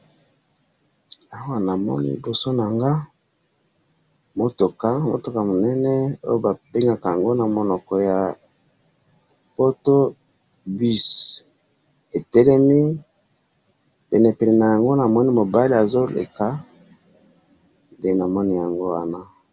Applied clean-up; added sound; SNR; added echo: none; none; none; none.